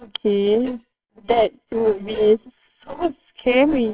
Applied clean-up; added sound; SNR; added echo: neural separator model SepFormer WHAMR!.